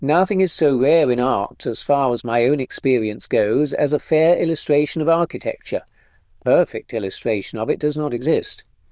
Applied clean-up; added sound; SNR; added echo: neural diffusion model UNIVERSE++.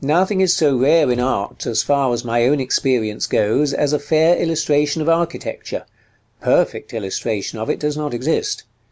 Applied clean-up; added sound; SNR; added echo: none; Gunshot, gunfire; 18 dB; none.